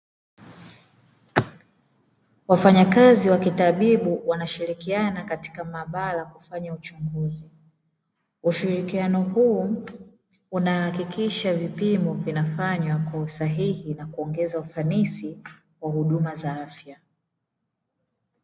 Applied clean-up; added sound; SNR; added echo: none; none; none; none.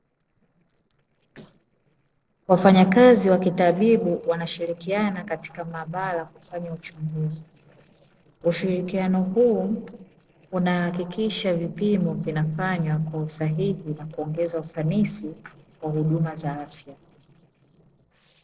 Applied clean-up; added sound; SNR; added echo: neural separator model SepFormer DNS4.